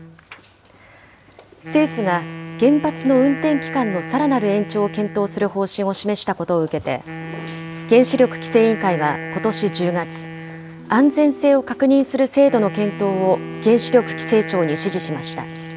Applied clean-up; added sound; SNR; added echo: none; Wind instrument, woodwind instrument + Acoustic guitar / Strum; 13 dB; none.